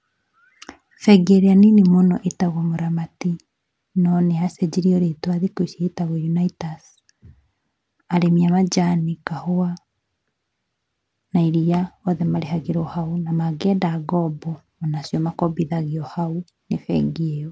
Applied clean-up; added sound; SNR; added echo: none; none; none; none.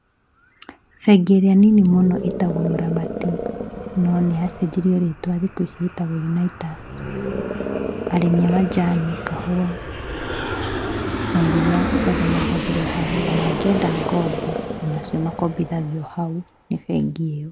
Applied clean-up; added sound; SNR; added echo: none; Animal + Aircraft; 6 dB; none.